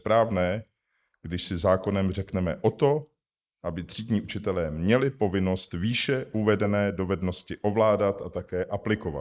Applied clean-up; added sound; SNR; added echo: neural mask model Resemble Enhance denoiser.